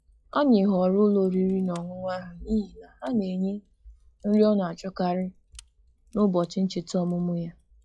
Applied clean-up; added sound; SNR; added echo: classical method log-MMSE.